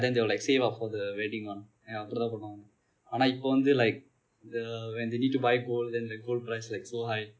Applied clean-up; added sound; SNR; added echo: none; none; none; none.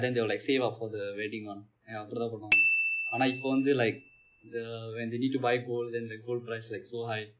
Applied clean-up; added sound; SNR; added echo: none; Bicycle bell; -1 dB; none.